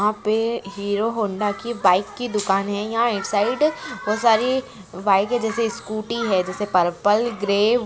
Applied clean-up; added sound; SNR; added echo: none; none; none; none.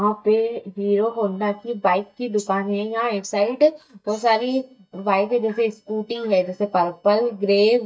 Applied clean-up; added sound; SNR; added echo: neural mask model DeepFilterNet 3.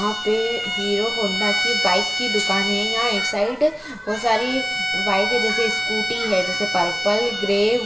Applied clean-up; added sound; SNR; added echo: none; Bowed string instrument; 2 dB; reverberation time 0.6 s.